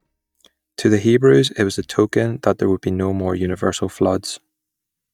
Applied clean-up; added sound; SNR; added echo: neural mask model DeepFilterNet 3.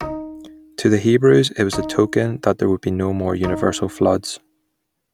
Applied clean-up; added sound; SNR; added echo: none; Bowed string instrument; 15 dB; none.